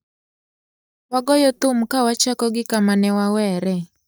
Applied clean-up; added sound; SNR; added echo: neural mask model DeepFilterNet 3.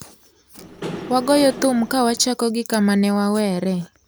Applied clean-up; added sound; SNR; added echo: none; Engine / Mechanisms; 13 dB; none.